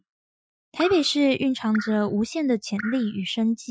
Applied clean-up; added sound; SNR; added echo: classical method Wiener filter.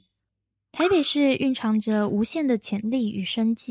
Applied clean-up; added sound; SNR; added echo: neural mask model Resemble Enhance denoiser.